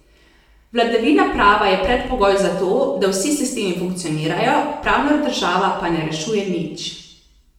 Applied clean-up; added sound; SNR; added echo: none; none; none; reverberation time 0.8 s.